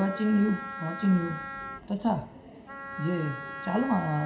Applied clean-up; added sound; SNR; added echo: none; Wind instrument, woodwind instrument; 11 dB; reverberation time 0.9 s.